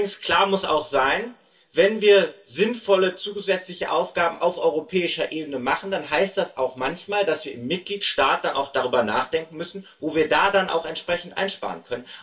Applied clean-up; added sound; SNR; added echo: none; none; none; reverberation time 0.2 s.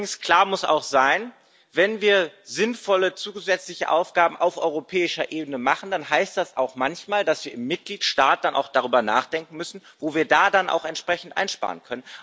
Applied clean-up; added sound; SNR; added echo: none; none; none; none.